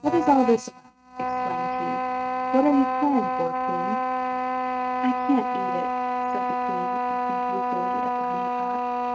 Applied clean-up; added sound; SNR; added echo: neural mask model RNNoise.